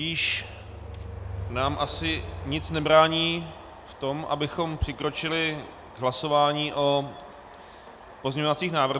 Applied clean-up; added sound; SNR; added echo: none; Train; 14 dB; none.